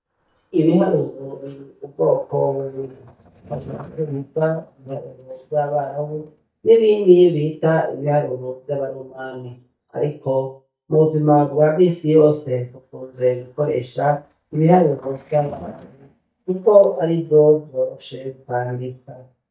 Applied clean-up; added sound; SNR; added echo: neural mask model DeepFilterNet 3.